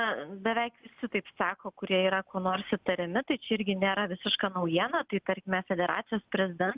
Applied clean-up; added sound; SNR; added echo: none; none; none; none.